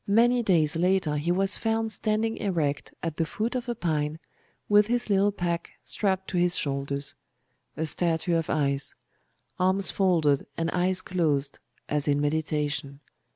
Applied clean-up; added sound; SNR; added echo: none; none; none; none.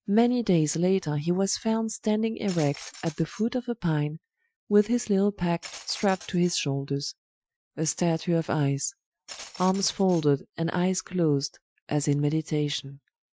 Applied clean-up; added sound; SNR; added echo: classical method Wiener filter.